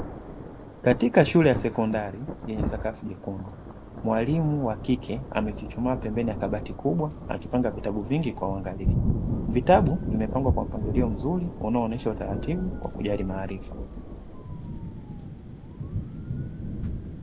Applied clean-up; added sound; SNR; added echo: none; Thunder / Rain; 5 dB; none.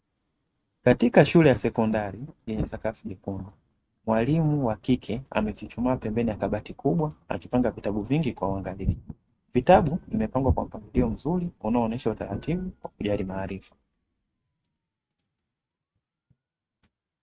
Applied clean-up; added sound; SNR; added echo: neural mask model RNNoise.